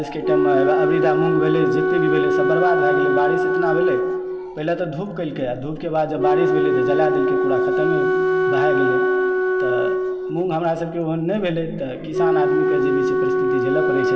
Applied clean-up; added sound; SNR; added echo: none; Wind instrument, woodwind instrument; -3 dB; reverberation time 0.2 s.